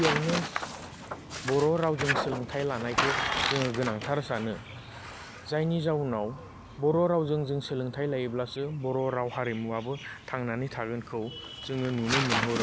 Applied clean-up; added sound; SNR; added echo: none; Tearing; 5 dB; none.